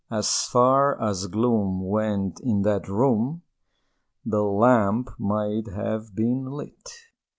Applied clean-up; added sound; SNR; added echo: none; none; none; none.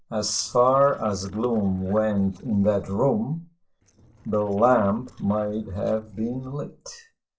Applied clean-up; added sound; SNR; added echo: neural separator model SepFormer DNS4.